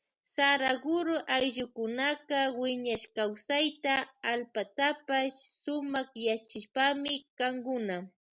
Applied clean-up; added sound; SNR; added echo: none; none; none; none.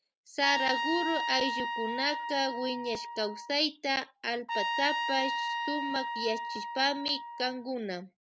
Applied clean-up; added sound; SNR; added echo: none; Trumpet; 2 dB; none.